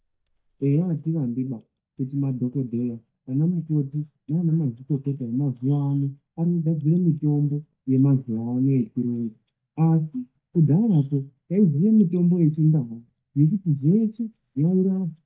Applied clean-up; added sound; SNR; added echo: neural mask model DeepFilterNet 3.